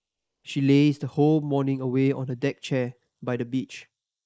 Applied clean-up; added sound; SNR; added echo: neural mask model Resemble Enhance denoiser.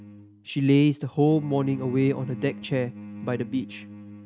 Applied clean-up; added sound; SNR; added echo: neural mask model RNNoise.